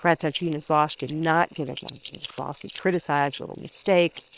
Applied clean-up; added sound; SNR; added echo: neural separator model SepFormer WHAM!.